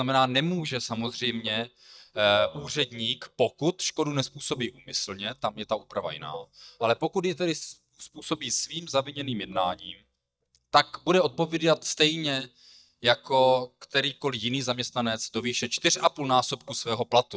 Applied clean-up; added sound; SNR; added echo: neural mask model DeepFilterNet 3.